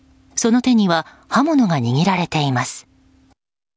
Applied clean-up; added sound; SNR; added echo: none; none; none; none.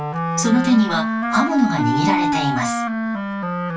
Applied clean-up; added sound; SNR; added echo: none; Wind instrument, woodwind instrument; 1 dB; reverberation time 0.2 s.